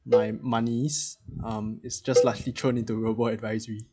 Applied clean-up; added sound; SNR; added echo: classical method log-MMSE.